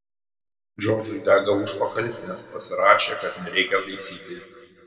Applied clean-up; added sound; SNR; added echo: none; none; none; reverberation time 1.9 s.